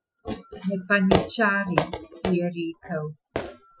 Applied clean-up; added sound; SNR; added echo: classical method Wiener filter.